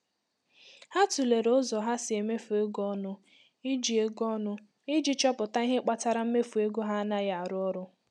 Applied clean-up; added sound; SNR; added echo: none; none; none; none.